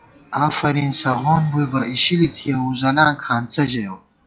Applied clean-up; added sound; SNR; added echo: classical method log-MMSE.